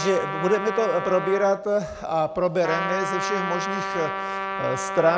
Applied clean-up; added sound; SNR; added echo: none; Trumpet; 5 dB; none.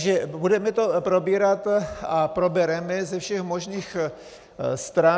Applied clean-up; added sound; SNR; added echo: none; none; none; none.